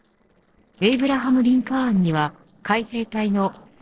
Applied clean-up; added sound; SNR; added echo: neural separator model SepFormer DNS4.